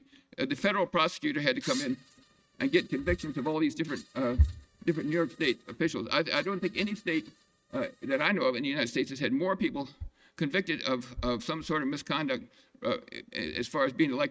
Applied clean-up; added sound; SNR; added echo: neural mask model RNNoise.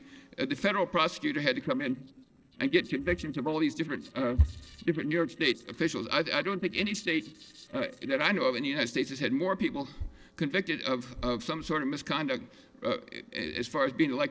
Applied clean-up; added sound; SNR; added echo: neural separator model SepFormer DNS4.